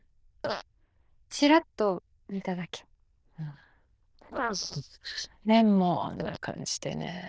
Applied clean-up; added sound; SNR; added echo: neural diffusion model UNIVERSE++.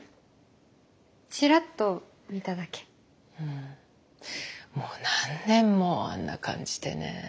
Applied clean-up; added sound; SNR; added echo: none; none; none; none.